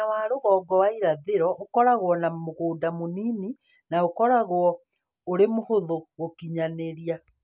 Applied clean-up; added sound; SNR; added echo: none; none; none; none.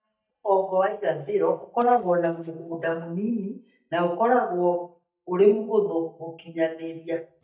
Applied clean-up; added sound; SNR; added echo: neural mask model DeepFilterNet 3.